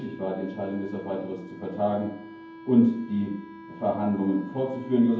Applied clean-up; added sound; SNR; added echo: none; Wind instrument, woodwind instrument; 17 dB; reverberation time 0.9 s.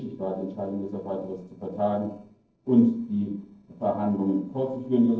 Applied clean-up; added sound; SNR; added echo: neural separator model SepFormer DNS4.